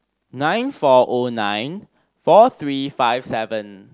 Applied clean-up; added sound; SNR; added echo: none; none; none; none.